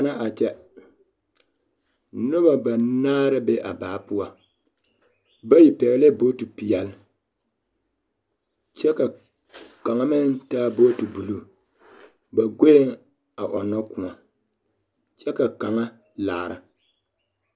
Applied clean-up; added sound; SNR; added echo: none; none; none; none.